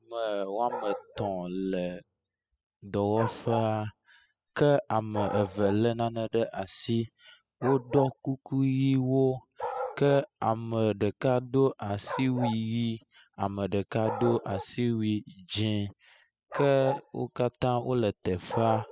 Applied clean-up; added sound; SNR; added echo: classical method spectral subtraction.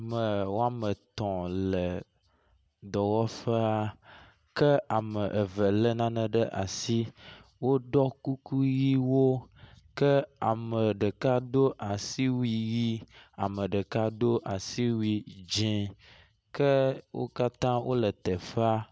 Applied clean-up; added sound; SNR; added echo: none; none; none; none.